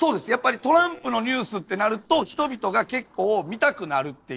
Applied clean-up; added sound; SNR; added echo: neural separator model SepFormer DNS4.